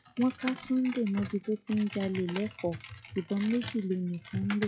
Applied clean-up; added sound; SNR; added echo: classical method WPE with log-MMSE.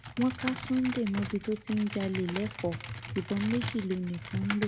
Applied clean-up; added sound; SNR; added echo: none; Computer keyboard; 8 dB; reverberation time 0.6 s.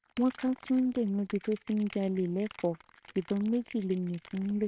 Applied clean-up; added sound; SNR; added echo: neural separator model SepFormer WHAMR!.